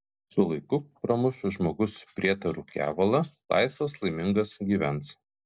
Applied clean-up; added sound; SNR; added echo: none; none; none; none.